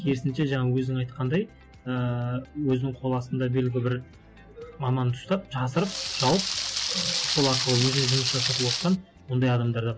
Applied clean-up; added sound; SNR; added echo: none; Rain; 1 dB; none.